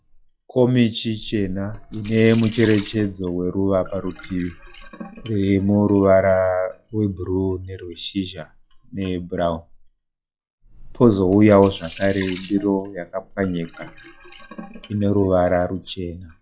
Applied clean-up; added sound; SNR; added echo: classical method log-MMSE.